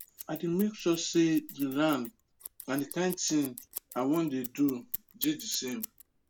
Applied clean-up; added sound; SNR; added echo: none; Scissors; 14 dB; none.